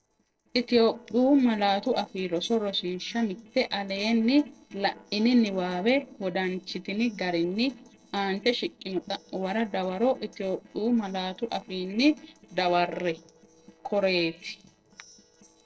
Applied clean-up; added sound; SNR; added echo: neural separator model SepFormer DNS4.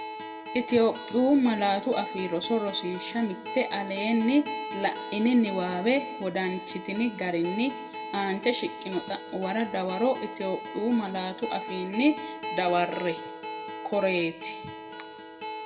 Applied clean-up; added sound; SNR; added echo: none; Acoustic guitar; 9 dB; reverberation time 1.3 s.